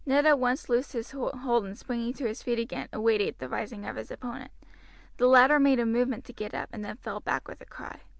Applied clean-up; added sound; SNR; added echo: none; none; none; none.